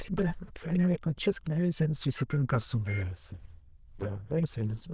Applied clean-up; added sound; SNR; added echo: neural diffusion model UNIVERSE++.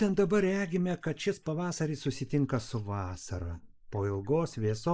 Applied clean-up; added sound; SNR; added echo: neural mask model Resemble Enhance denoiser.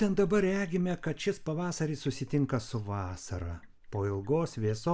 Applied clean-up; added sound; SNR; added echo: none; none; none; none.